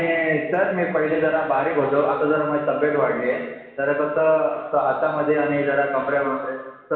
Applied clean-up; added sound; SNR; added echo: none; none; none; reverberation time 1.2 s.